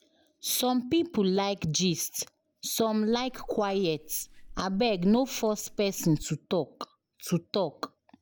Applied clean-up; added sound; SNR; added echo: none; Meow; 18 dB; none.